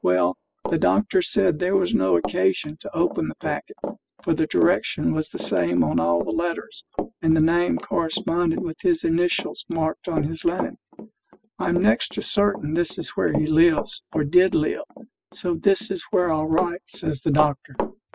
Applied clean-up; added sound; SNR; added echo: classical method spectral subtraction.